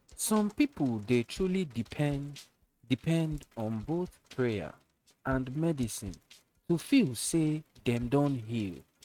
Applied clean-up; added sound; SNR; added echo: neural mask model RNNoise.